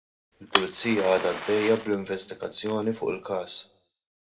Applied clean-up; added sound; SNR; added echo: none; Fire; 6 dB; reverberation time 0.5 s.